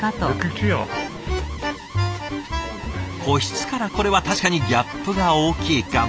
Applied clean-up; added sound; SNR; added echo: none; Alarm; 16 dB; none.